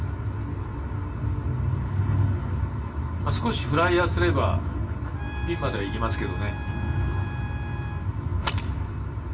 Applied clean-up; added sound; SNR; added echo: none; Trumpet; 17 dB; reverberation time 0.2 s.